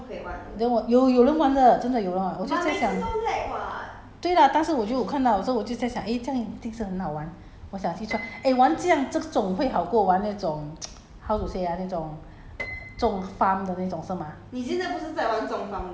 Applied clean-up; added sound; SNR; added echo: none; Piano; 19 dB; none.